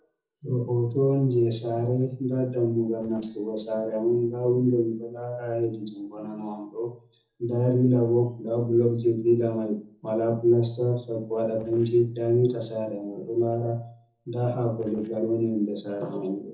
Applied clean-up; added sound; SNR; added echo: neural separator model SepFormer DNS4.